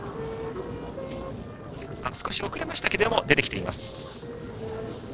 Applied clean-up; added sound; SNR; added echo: neural separator model SepFormer DNS4.